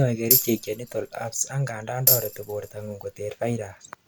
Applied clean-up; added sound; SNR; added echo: none; Tambourine; -1 dB; none.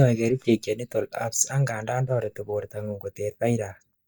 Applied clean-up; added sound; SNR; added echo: neural mask model DeepFilterNet 3.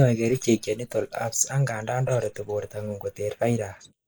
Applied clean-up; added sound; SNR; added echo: neural mask model Resemble Enhance denoiser.